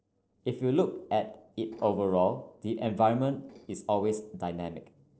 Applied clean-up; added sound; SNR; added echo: neural separator model SepFormer DNS4.